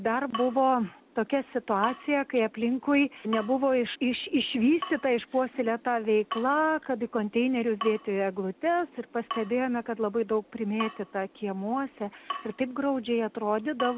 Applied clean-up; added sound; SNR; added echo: none; Drip / Water tap, faucet; 14 dB; none.